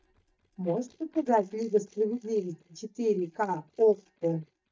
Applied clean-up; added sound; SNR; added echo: neural mask model DeepFilterNet 3.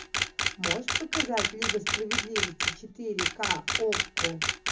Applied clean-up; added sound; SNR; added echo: none; Camera; -4 dB; reverberation time 0.4 s.